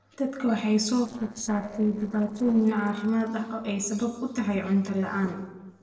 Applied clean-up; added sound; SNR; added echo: neural separator model SepFormer DNS4.